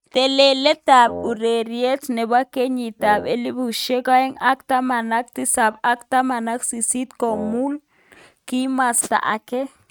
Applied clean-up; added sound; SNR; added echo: neural mask model RNNoise.